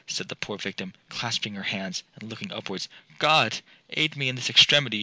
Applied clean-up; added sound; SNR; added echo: none; none; none; none.